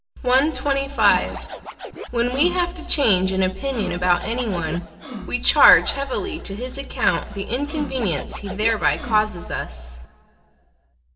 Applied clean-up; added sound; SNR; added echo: none; Scratching (performance technique); 14 dB; reverberation time 2.4 s.